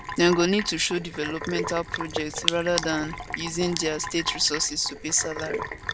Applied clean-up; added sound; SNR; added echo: none; Sink (filling or washing); 7 dB; none.